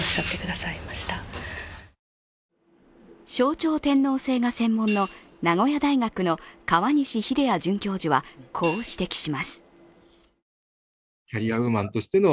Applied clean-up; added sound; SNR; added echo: none; Hi-hat; 15 dB; none.